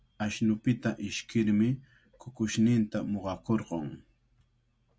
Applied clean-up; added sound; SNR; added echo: none; none; none; none.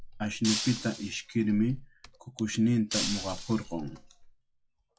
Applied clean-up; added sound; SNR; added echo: classical method log-MMSE.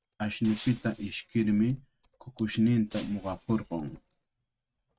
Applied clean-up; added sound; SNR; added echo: neural mask model RNNoise.